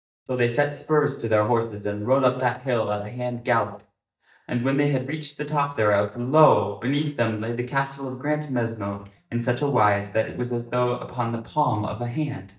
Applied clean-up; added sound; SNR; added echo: neural mask model DeepFilterNet 3.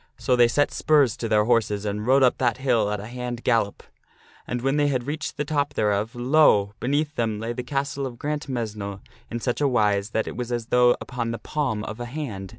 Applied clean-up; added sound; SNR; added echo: none; none; none; none.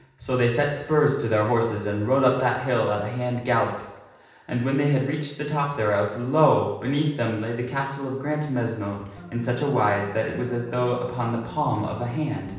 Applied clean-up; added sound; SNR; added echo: none; Organ; 17 dB; reverberation time 0.9 s.